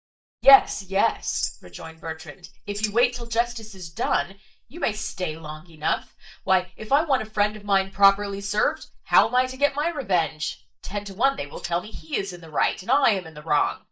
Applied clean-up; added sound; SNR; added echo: neural mask model DeepFilterNet 3.